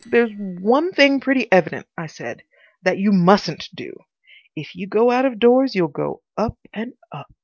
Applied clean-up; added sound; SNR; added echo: neural separator model SepFormer DNS4.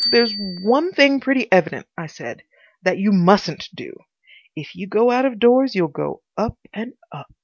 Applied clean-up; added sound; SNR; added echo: none; Bicycle bell; 14 dB; none.